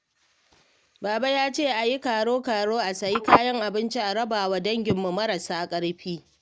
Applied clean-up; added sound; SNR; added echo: none; Telephone; 1 dB; none.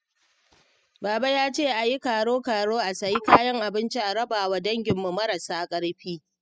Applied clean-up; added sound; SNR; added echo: classical method spectral subtraction.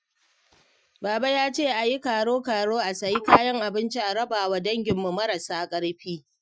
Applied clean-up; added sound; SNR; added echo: classical method Wiener filter.